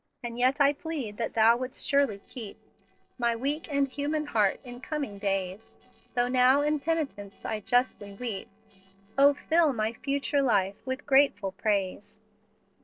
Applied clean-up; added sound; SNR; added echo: neural separator model SepFormer DNS4.